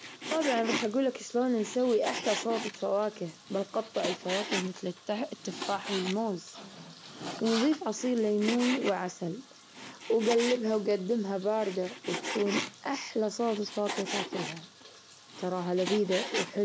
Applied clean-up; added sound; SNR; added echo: none; Frying (food); 8 dB; none.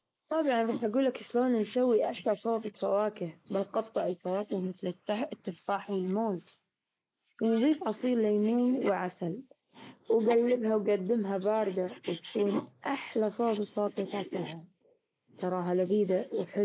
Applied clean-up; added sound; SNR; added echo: neural mask model Resemble Enhance denoiser.